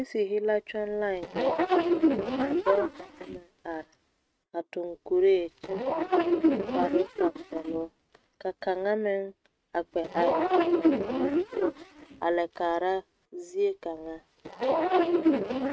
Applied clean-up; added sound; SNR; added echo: neural mask model RNNoise.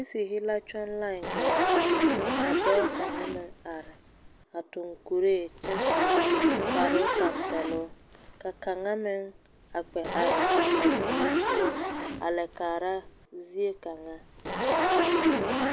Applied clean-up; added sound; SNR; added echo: none; Zipper (clothing); -4 dB; none.